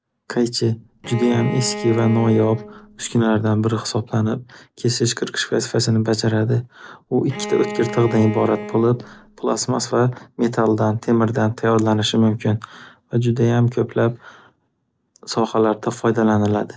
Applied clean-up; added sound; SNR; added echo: none; Bowed string instrument; 11 dB; none.